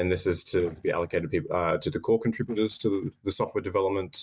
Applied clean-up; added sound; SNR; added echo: neural mask model DeepFilterNet 3.